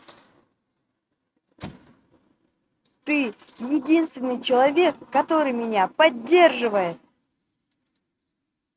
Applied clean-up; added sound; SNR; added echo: neural mask model RNNoise.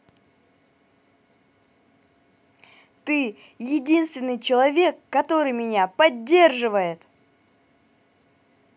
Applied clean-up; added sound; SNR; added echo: none; none; none; none.